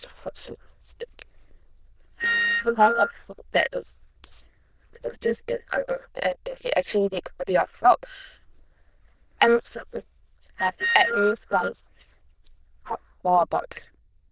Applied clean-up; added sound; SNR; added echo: neural diffusion model UNIVERSE++.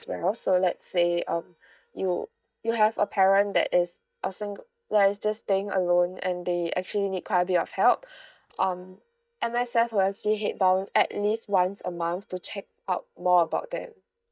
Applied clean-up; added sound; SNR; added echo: neural mask model DeepFilterNet 3.